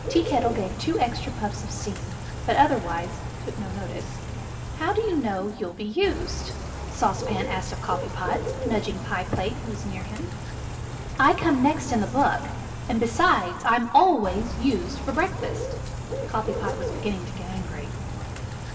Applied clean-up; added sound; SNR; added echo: none; Bird / Rain; 6 dB; reverberation time 2.1 s.